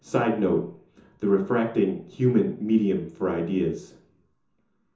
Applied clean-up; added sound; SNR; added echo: none; none; none; reverberation time 0.6 s.